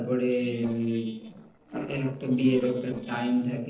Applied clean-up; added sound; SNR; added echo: neural separator model SepFormer DNS4.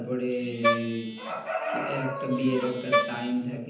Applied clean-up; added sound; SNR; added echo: none; Wind instrument, woodwind instrument; -2 dB; reverberation time 0.9 s.